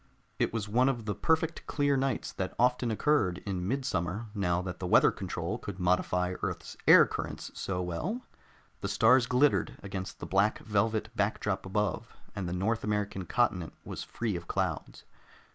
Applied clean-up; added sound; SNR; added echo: none; none; none; none.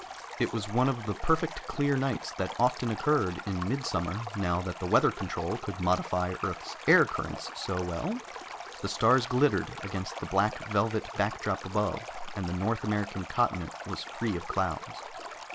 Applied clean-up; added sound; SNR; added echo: none; Stream; 12 dB; none.